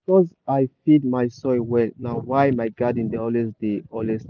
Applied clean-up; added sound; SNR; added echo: none; none; none; none.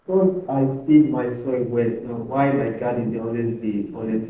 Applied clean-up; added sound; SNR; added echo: neural separator model SepFormer DNS4.